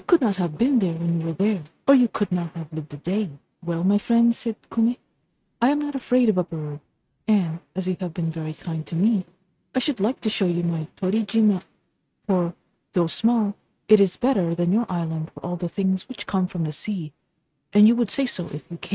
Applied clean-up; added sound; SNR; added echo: neural mask model RNNoise.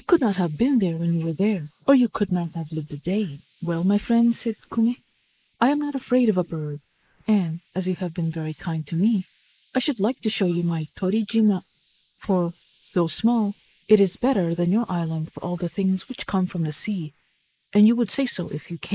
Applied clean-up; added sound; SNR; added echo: neural mask model Resemble Enhance denoiser.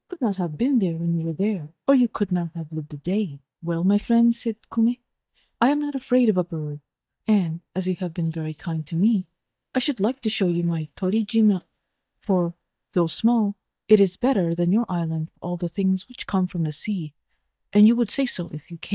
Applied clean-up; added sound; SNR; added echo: neural mask model DeepFilterNet 3.